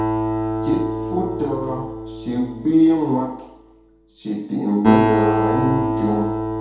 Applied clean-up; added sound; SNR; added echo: none; Acoustic guitar; 0 dB; reverberation time 2.0 s.